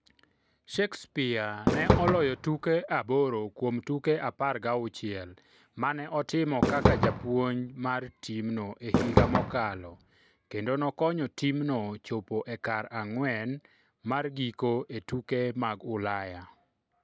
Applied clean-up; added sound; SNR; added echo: none; Fireworks; -3 dB; none.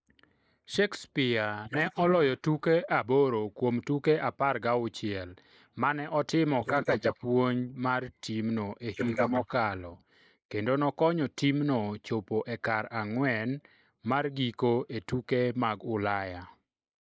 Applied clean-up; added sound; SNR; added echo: neural mask model Resemble Enhance denoiser.